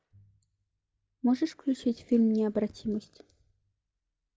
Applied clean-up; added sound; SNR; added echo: none; none; none; none.